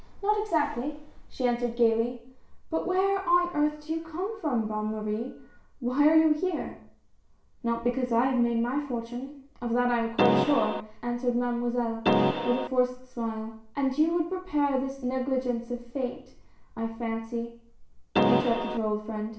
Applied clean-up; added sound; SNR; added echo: none; Keyboard (musical); -4 dB; reverberation time 0.6 s.